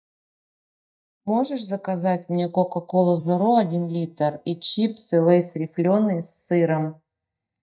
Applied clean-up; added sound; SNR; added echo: neural mask model DeepFilterNet 3.